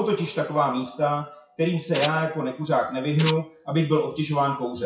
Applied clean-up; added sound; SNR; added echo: classical method WPE with log-MMSE.